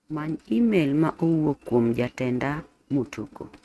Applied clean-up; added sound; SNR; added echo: neural mask model RNNoise.